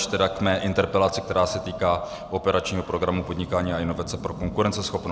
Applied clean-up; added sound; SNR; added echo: none; Boat, Water vehicle; 16 dB; none.